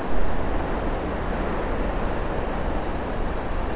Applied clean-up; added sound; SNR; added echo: none; Waves, surf; 5 dB; none.